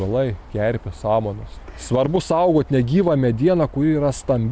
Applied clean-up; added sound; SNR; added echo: none; none; none; none.